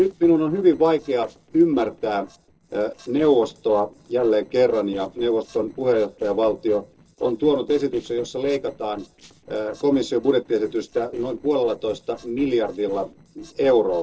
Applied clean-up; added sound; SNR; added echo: neural separator model SepFormer DNS4.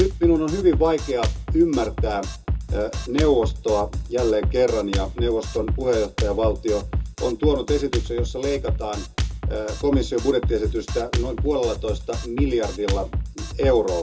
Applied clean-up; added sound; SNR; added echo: none; Drum kit; 4 dB; reverberation time 0.2 s.